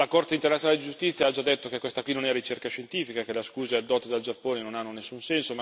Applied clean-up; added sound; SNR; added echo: none; none; none; none.